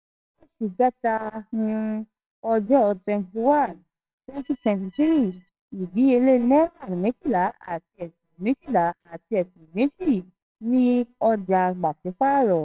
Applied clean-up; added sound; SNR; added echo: neural separator model SepFormer WHAMR!.